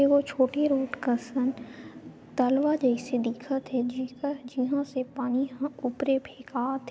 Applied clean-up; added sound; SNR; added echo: none; none; none; none.